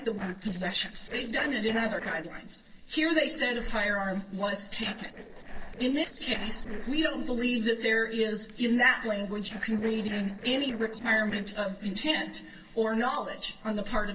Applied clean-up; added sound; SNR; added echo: neural separator model SepFormer DNS4.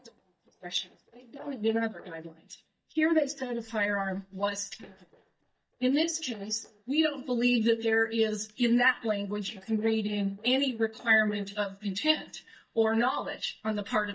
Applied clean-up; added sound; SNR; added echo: neural mask model DeepFilterNet 3.